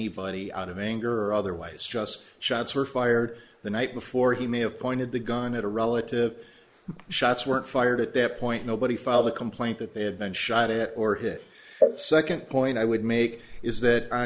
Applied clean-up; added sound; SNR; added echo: neural mask model Resemble Enhance denoiser.